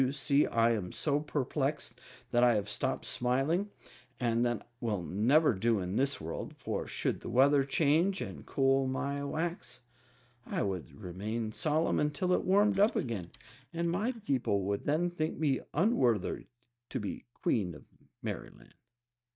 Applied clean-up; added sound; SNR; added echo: neural mask model DeepFilterNet 3.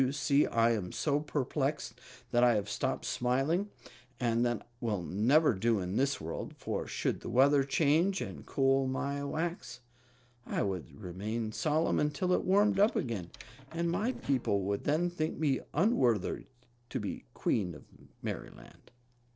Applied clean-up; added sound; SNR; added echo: neural separator model SepFormer DNS4.